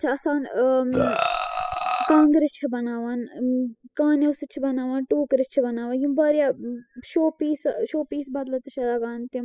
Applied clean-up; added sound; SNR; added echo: classical method spectral subtraction.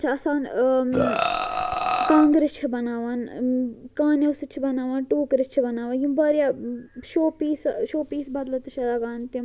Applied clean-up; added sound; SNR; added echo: none; Burping, eructation; 0 dB; none.